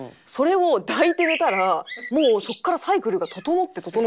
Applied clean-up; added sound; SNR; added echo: none; Bird; 11 dB; none.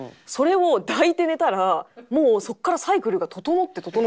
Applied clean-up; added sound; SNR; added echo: none; none; none; none.